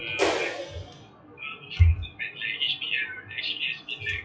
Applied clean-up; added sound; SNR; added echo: classical method WPE with log-MMSE.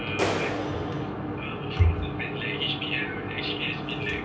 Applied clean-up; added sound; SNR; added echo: none; Clapping; 8 dB; reverberation time 0.6 s.